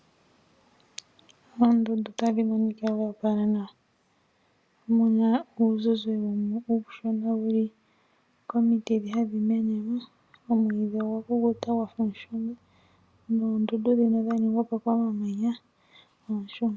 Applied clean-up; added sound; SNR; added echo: none; none; none; none.